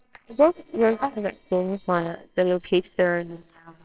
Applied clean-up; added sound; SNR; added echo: neural separator model SepFormer WHAMR!.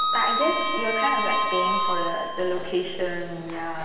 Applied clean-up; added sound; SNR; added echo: none; Sliding door; 0 dB; reverberation time 1.4 s.